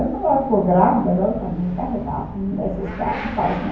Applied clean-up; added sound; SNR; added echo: none; Motorcycle / Accelerating, revving, vroom; 12 dB; reverberation time 0.9 s.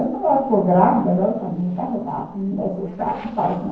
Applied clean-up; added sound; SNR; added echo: neural separator model SepFormer DNS4.